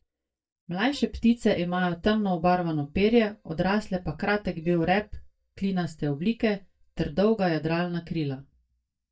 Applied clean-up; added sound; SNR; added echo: neural mask model DeepFilterNet 3.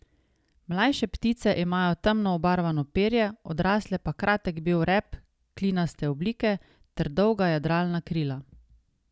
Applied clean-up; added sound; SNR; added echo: none; none; none; none.